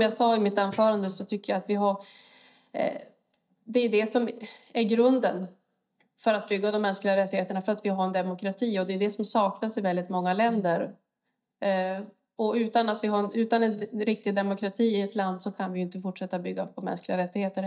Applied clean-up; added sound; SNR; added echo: neural mask model DeepFilterNet 3.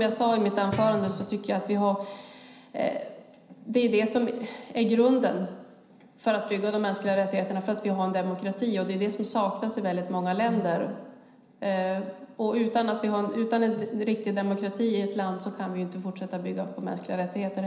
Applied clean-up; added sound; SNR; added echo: none; Guitar; 11 dB; reverberation time 0.9 s.